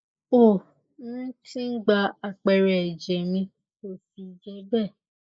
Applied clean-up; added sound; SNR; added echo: neural mask model Resemble Enhance denoiser.